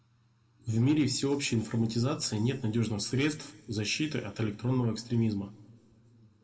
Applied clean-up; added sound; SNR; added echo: none; none; none; reverberation time 1.2 s.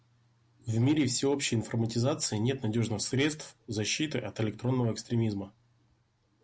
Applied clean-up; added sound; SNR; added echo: none; none; none; none.